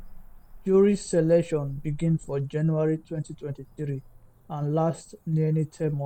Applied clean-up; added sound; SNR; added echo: none; Cricket / Motor vehicle (road); 20 dB; none.